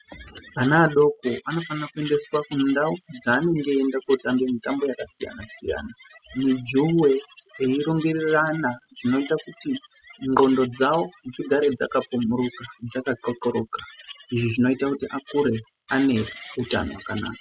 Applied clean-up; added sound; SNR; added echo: classical method spectral subtraction.